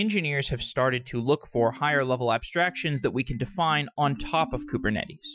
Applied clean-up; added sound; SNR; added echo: classical method Wiener filter.